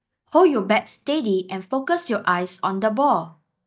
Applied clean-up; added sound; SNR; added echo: neural mask model DeepFilterNet 3.